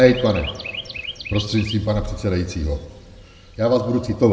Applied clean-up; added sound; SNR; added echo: none; Chirp, tweet; 16 dB; reverberation time 1.2 s.